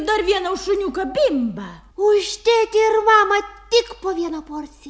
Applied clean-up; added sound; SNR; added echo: none; none; none; none.